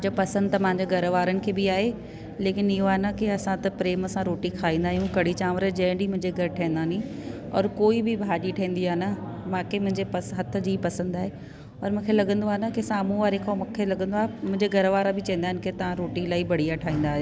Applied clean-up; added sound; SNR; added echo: none; none; none; none.